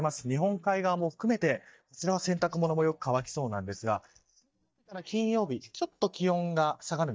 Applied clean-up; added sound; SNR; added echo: neural mask model DeepFilterNet 3.